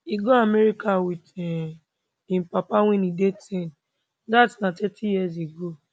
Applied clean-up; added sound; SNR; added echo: none; none; none; none.